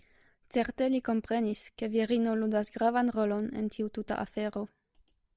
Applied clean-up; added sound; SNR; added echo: none; none; none; none.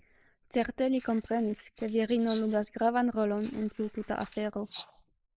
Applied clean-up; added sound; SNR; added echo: neural mask model Resemble Enhance denoiser.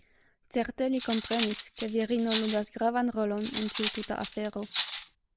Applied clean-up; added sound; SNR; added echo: none; Cutlery, silverware; 7 dB; none.